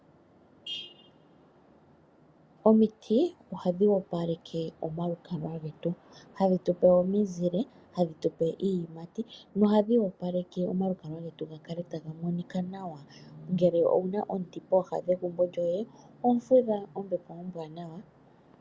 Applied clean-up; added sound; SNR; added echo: none; none; none; none.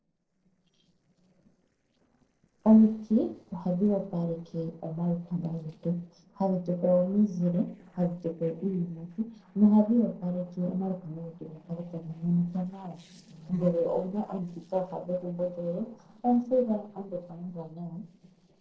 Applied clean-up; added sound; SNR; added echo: neural separator model SepFormer DNS4.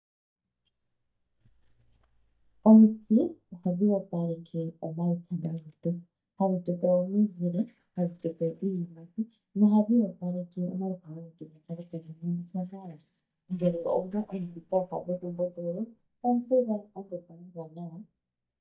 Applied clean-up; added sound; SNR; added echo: neural mask model DeepFilterNet 3.